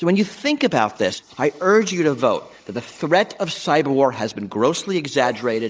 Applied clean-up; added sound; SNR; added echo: neural mask model Resemble Enhance denoiser.